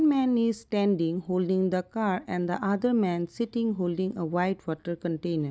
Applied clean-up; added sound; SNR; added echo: none; none; none; none.